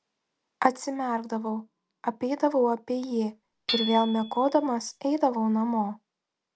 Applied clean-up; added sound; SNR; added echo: none; Hammer / Chink, clink; 11 dB; none.